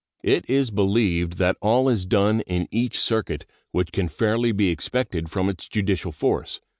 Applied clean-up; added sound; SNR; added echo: none; none; none; none.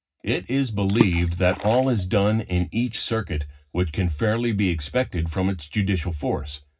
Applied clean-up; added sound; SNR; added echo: none; Water / Splash, splatter; 7 dB; reverberation time 0.4 s.